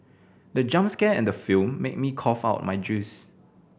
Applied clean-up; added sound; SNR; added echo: none; none; none; none.